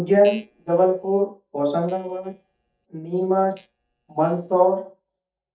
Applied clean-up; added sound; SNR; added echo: neural mask model DeepFilterNet 3.